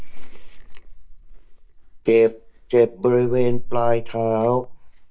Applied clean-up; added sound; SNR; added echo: neural mask model DeepFilterNet 3.